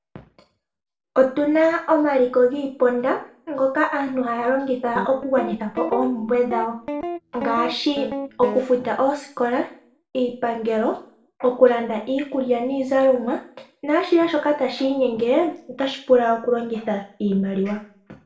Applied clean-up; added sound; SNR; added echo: none; Guitar; 8 dB; reverberation time 0.4 s.